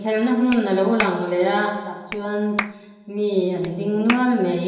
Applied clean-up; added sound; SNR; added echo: none; Clapping; 13 dB; reverberation time 1.0 s.